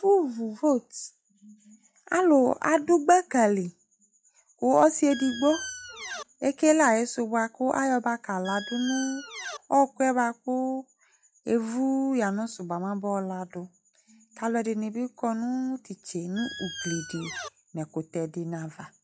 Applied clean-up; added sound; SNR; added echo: classical method log-MMSE.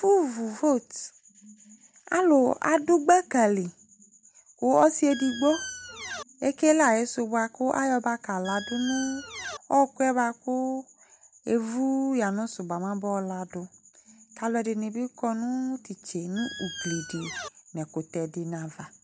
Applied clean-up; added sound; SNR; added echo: none; Squeak; 10 dB; none.